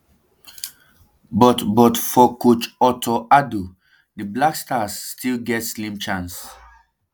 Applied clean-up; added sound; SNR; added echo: none; none; none; none.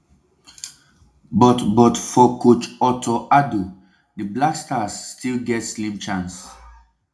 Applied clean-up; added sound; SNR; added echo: none; none; none; reverberation time 0.3 s.